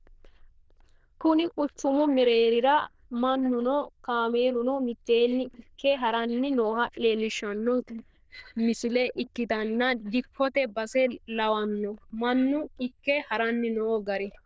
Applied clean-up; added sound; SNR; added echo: neural diffusion model UNIVERSE++.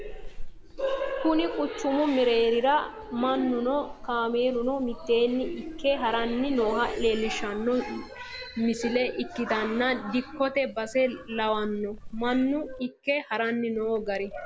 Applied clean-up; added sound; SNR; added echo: none; Meow / Purr; 13 dB; none.